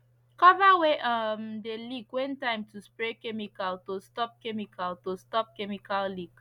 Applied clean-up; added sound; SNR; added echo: none; none; none; none.